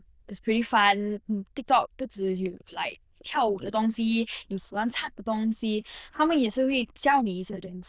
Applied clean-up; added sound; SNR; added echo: neural diffusion model UNIVERSE++.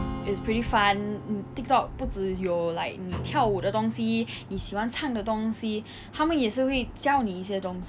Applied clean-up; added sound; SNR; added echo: none; Strum + Drum; 13 dB; none.